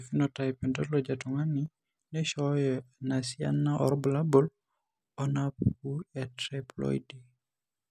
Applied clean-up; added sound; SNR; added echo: none; none; none; none.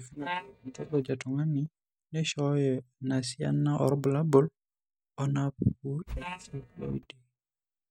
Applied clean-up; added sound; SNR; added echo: neural mask model DeepFilterNet 3.